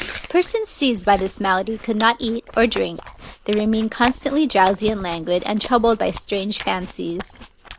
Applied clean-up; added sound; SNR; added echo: none; Chewing, mastication; 15 dB; none.